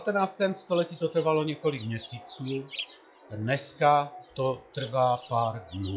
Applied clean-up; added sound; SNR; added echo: classical method log-MMSE.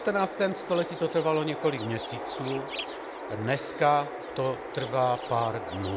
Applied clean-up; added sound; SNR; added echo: none; Chirp, tweet; 8 dB; none.